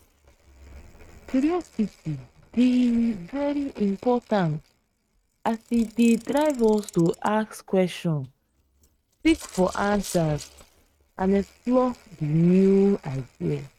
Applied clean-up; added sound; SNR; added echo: neural mask model RNNoise.